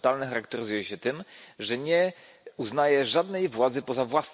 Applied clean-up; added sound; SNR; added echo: none; none; none; none.